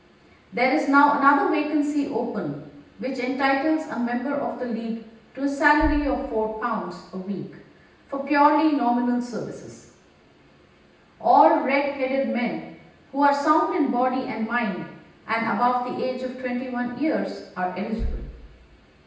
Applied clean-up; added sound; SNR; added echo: none; Bass drum; 18 dB; reverberation time 0.9 s.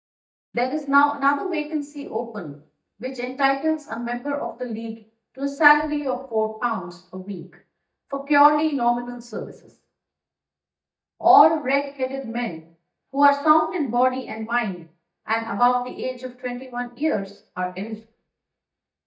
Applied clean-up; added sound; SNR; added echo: neural mask model DeepFilterNet 3.